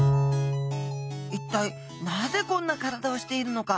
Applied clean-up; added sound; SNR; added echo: none; Bowed string instrument; 0 dB; none.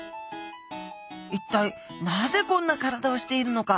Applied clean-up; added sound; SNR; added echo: none; none; none; none.